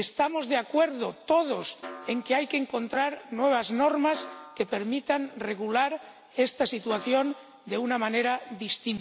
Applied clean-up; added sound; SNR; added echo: none; Snare drum; 20 dB; none.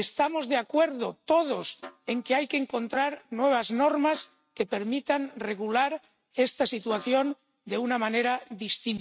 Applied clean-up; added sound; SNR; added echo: neural mask model RNNoise.